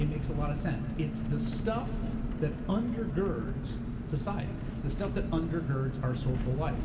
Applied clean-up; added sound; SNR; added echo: none; Engine; 0 dB; reverberation time 2.3 s.